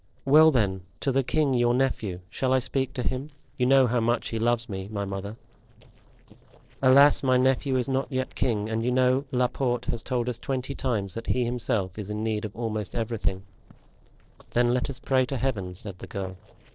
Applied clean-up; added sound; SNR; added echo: neural separator model SepFormer DNS4.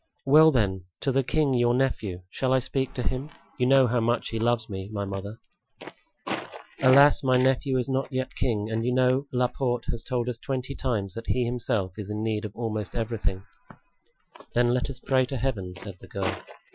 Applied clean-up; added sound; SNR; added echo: classical method Wiener filter.